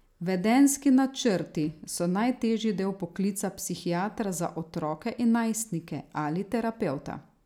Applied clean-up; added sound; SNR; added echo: none; none; none; none.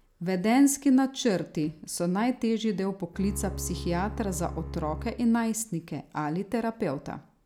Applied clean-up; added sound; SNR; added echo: none; Bowed string instrument; 10 dB; none.